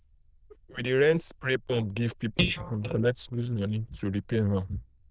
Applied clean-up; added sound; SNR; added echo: neural diffusion model UNIVERSE++.